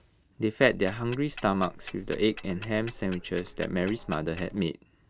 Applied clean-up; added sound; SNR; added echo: none; Tick-tock; 14 dB; none.